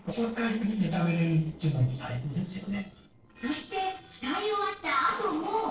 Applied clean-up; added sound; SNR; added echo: neural separator model SepFormer DNS4.